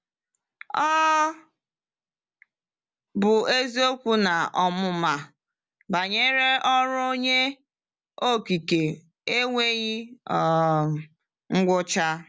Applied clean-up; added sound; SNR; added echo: none; none; none; none.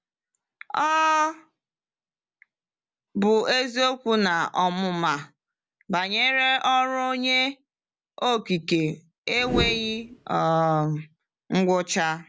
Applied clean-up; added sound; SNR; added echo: none; Whoosh, swoosh, swish; 7 dB; none.